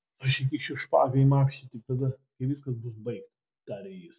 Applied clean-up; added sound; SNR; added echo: none; none; none; none.